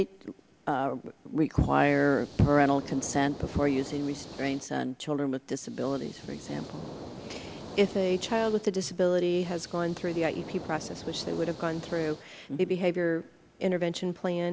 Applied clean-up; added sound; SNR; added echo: none; Hiss; 15 dB; none.